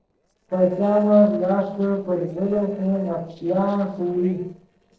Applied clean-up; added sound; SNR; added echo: neural separator model SepFormer DNS4.